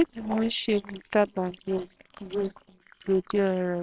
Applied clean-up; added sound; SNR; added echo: neural separator model SepFormer WHAMR!.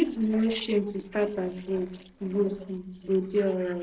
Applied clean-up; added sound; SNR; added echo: neural separator model SepFormer DNS4.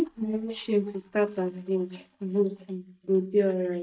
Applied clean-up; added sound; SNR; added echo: neural mask model DeepFilterNet 3.